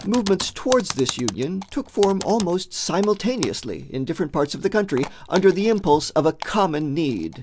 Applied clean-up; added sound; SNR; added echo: none; Typing; 15 dB; none.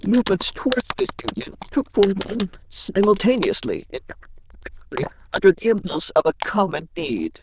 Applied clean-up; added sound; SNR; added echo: neural diffusion model UNIVERSE++.